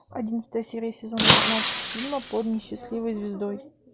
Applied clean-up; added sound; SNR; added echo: none; Shatter; -5 dB; none.